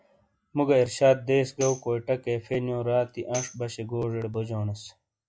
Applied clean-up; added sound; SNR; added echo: classical method log-MMSE.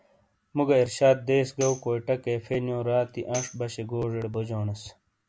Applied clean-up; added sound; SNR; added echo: none; Tambourine; 16 dB; none.